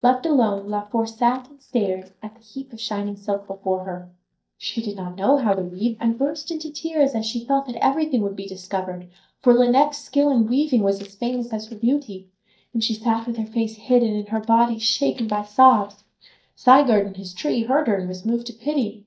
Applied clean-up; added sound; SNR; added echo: neural mask model DeepFilterNet 3.